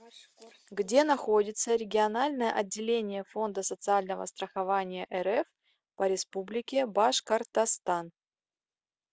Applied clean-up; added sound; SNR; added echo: none; none; none; none.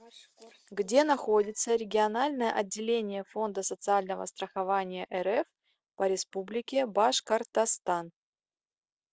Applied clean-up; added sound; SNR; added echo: neural separator model SepFormer DNS4.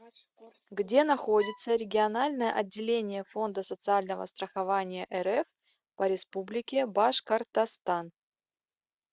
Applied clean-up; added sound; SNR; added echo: neural mask model RNNoise.